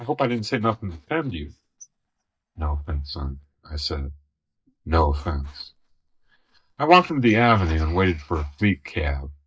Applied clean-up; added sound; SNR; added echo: neural mask model DeepFilterNet 3.